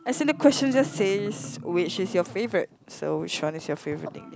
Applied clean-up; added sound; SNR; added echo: none; Marimba, xylophone; 15 dB; none.